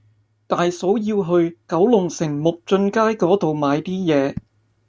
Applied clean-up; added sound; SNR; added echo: none; none; none; none.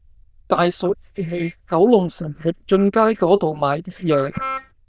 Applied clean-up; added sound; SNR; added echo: neural diffusion model UNIVERSE++.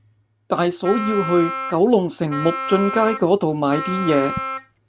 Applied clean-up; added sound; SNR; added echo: none; Wind instrument, woodwind instrument; 8 dB; none.